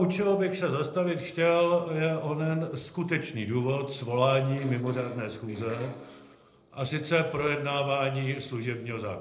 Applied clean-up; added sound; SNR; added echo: neural separator model SepFormer DNS4.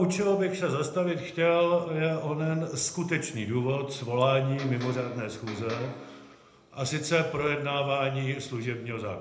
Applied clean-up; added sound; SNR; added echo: none; Electric guitar; 13 dB; reverberation time 0.8 s.